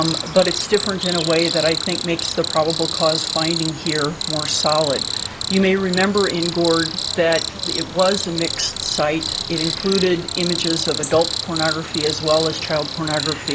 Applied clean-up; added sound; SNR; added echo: none; Cricket; 4 dB; none.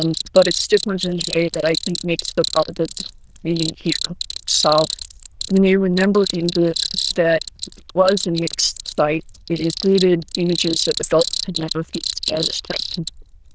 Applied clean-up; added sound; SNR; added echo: neural diffusion model UNIVERSE++.